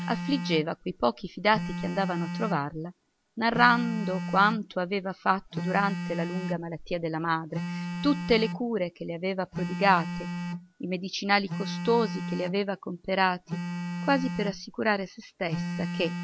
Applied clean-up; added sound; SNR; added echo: none; Telephone; 7 dB; none.